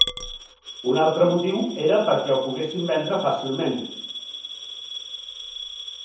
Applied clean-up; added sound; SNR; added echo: none; Coin (dropping) / Glass; 8 dB; reverberation time 0.7 s.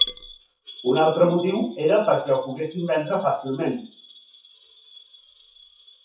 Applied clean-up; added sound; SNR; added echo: classical method WPE with log-MMSE.